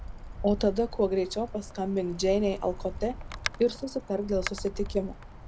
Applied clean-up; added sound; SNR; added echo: none; Wind; 9 dB; none.